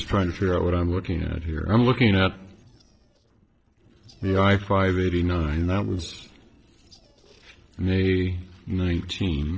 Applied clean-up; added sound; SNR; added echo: neural separator model SepFormer DNS4.